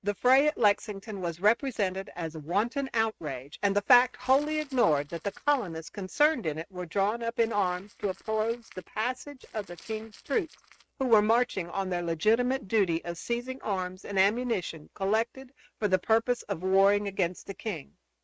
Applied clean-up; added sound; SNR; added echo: neural mask model RNNoise.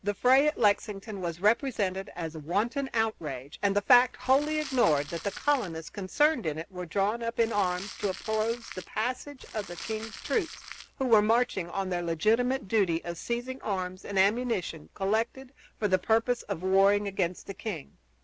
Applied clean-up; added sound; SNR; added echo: none; Crumpling, crinkling; 15 dB; none.